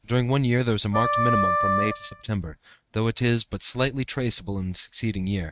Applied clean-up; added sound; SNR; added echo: neural mask model RNNoise.